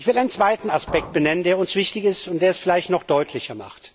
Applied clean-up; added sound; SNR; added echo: none; Liquid; 19 dB; none.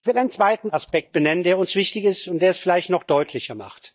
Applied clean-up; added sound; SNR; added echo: neural mask model DeepFilterNet 3.